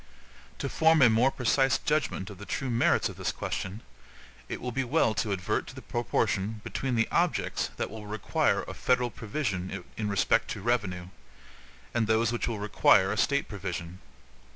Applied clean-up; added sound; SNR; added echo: none; none; none; none.